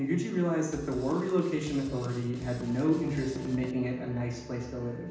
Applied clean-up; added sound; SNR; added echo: none; Drum / Drum kit; 14 dB; reverberation time 0.9 s.